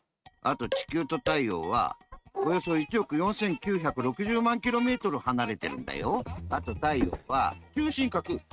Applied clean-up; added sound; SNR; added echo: neural mask model RNNoise.